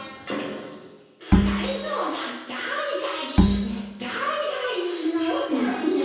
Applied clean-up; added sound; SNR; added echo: none; Bowed string instrument; -3 dB; reverberation time 1.0 s.